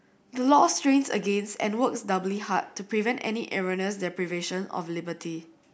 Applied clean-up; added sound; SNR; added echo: none; none; none; none.